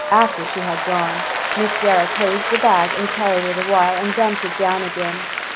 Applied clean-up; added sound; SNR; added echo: none; Applause; 3 dB; none.